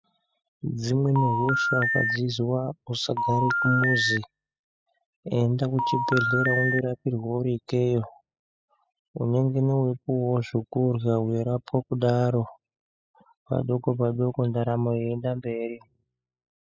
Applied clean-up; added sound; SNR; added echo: classical method spectral subtraction.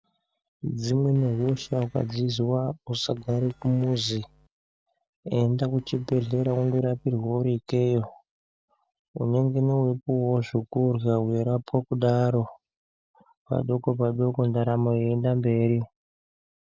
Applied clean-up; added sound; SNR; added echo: neural separator model SepFormer DNS4.